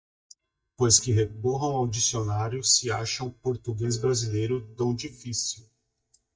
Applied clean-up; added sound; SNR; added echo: neural mask model DeepFilterNet 3.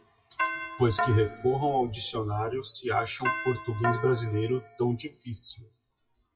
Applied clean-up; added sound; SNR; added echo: classical method WPE with log-MMSE.